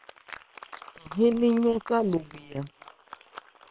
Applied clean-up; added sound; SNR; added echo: neural separator model SepFormer WHAM!.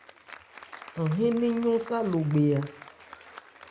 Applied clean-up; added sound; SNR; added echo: none; Applause; 19 dB; none.